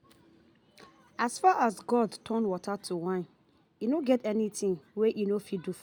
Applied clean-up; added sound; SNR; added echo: none; none; none; none.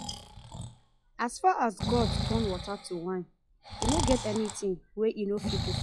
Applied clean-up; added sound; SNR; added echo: classical method log-MMSE.